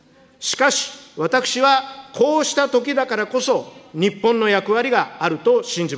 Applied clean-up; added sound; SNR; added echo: none; none; none; none.